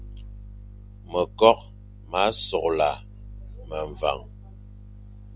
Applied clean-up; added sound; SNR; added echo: none; none; none; none.